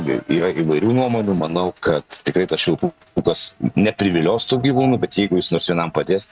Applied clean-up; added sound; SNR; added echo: neural mask model RNNoise.